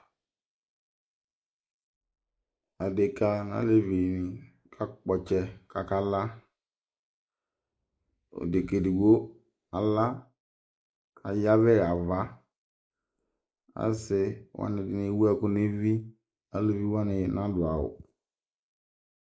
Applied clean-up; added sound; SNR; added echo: neural mask model Resemble Enhance denoiser.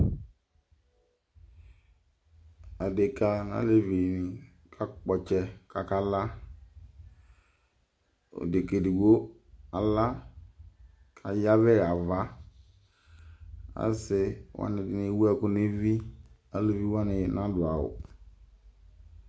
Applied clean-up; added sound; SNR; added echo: none; none; none; none.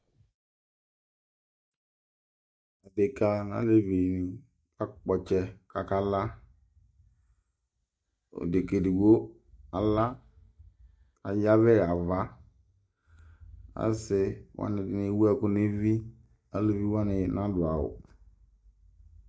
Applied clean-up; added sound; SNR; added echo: neural mask model DeepFilterNet 3.